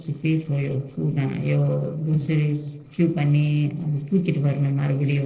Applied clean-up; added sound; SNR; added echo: neural separator model SepFormer DNS4.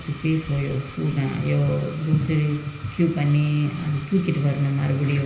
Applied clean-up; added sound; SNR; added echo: none; Domestic sounds, home sounds; 18 dB; reverberation time 0.9 s.